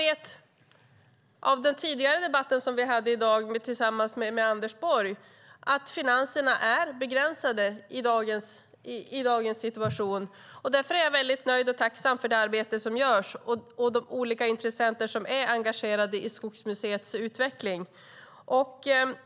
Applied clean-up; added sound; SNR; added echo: none; none; none; none.